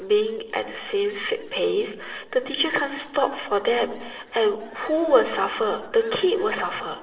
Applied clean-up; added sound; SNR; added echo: neural separator model SepFormer DNS4.